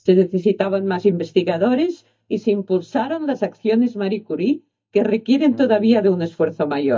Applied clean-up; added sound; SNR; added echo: neural mask model DeepFilterNet 3.